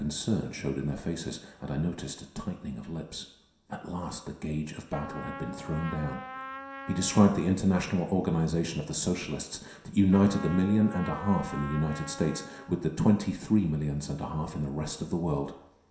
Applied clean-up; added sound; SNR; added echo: none; Trumpet; 14 dB; reverberation time 0.7 s.